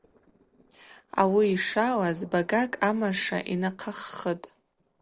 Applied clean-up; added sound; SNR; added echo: neural separator model SepFormer DNS4.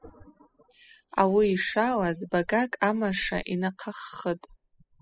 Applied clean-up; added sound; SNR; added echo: classical method spectral subtraction.